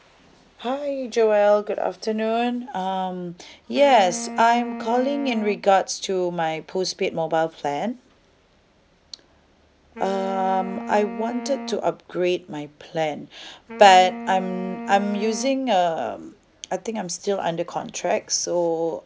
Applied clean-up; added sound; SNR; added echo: none; Wind instrument, woodwind instrument; 12 dB; none.